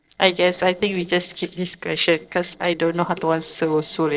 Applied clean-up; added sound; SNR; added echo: neural separator model SepFormer DNS4.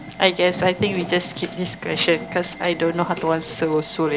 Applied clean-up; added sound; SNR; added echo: none; Subway, metro, underground / Alarm + Musical instrument; 18 dB; none.